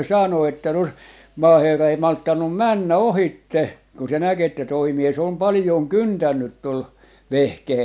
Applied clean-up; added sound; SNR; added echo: none; none; none; none.